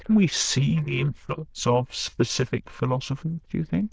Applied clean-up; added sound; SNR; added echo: neural diffusion model UNIVERSE++.